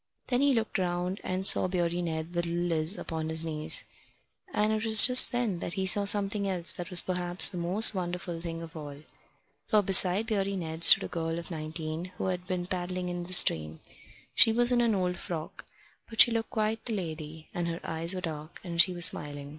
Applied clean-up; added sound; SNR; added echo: none; none; none; none.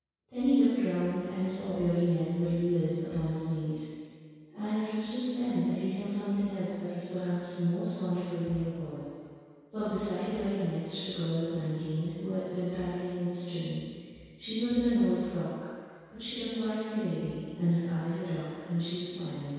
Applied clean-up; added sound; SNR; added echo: none; none; none; reverberation time 2.0 s.